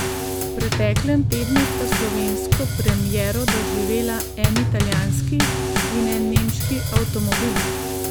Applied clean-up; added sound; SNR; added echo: none; Bass drum / Snare drum / Drum kit; -4 dB; none.